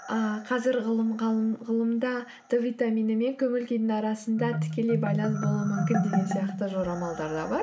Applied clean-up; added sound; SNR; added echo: none; Marimba, xylophone; 6 dB; none.